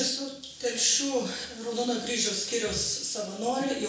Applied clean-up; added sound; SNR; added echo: none; none; none; reverberation time 0.5 s.